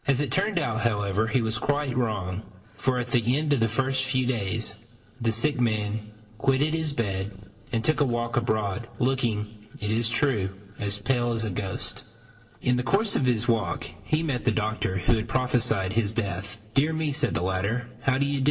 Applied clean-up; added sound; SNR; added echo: neural separator model SepFormer DNS4.